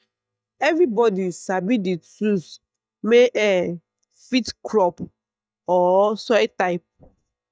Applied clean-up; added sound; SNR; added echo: neural mask model DeepFilterNet 3.